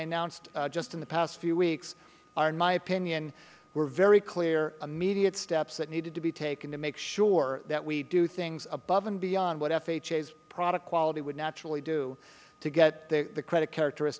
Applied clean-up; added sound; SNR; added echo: none; none; none; none.